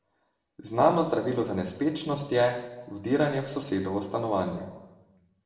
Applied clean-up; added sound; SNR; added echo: none; none; none; reverberation time 0.9 s.